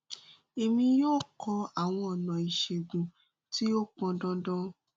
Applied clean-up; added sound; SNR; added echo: none; none; none; none.